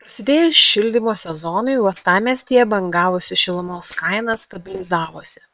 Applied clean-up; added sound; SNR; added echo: neural separator model SepFormer WHAM!.